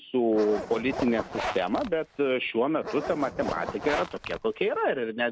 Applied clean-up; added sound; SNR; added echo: none; Zipper (clothing); 9 dB; none.